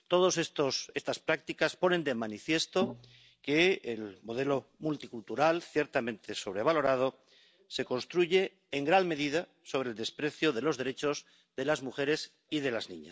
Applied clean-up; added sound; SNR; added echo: none; none; none; none.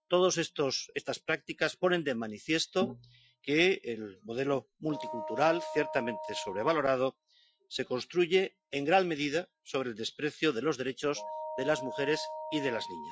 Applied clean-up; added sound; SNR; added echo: classical method Wiener filter.